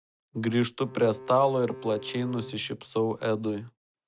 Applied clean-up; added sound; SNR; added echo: none; Bowed string instrument; 17 dB; none.